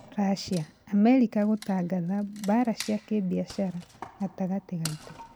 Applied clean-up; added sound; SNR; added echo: none; Wood; 19 dB; none.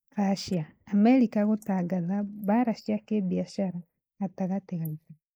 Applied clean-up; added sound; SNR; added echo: neural mask model Resemble Enhance denoiser.